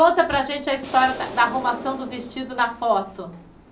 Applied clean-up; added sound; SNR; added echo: none; Explosion; 15 dB; none.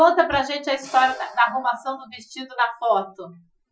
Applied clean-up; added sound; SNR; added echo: classical method Wiener filter.